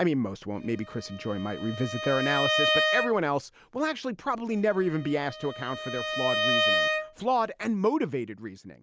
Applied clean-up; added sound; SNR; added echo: none; Bowed string instrument; 1 dB; none.